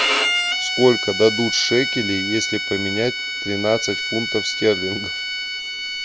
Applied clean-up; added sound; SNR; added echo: none; Bowed string instrument; 2 dB; none.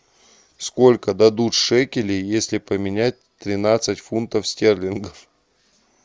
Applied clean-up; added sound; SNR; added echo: none; none; none; none.